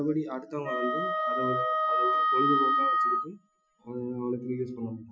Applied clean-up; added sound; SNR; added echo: classical method Wiener filter.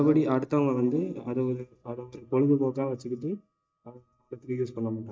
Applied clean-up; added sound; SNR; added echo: neural mask model DeepFilterNet 3.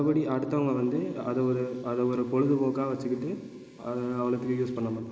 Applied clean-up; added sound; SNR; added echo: neural mask model Resemble Enhance denoiser.